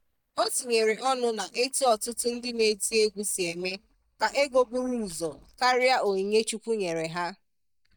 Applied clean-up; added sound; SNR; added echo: neural mask model DeepFilterNet 3.